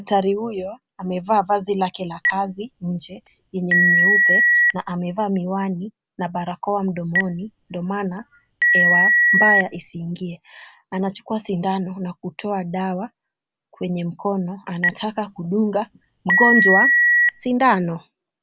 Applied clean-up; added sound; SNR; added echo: none; Telephone; -5 dB; none.